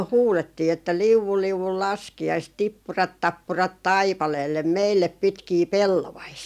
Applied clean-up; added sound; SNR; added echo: none; none; none; none.